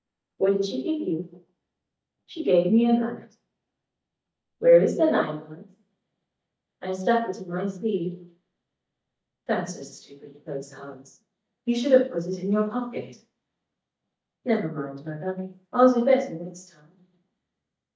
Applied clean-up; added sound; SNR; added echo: neural mask model DeepFilterNet 3.